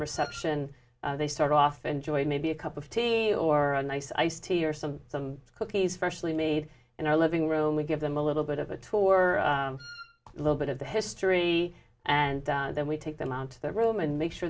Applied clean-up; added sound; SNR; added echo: none; Wind instrument, woodwind instrument; 19 dB; none.